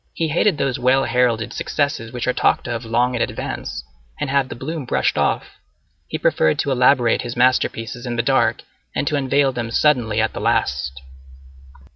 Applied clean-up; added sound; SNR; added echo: none; none; none; none.